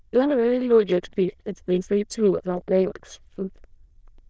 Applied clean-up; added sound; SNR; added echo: neural diffusion model UNIVERSE++.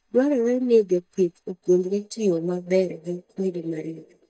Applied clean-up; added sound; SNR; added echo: neural mask model DeepFilterNet 3.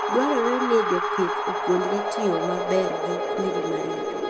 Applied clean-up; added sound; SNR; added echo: none; Bowed string instrument + Wind; 0 dB; none.